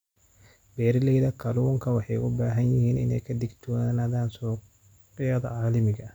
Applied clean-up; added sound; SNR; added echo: none; none; none; none.